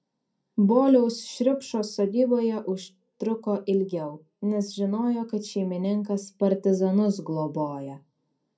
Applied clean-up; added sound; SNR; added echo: none; none; none; reverberation time 0.2 s.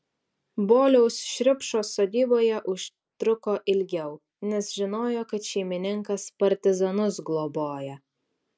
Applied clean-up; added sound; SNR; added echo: none; none; none; none.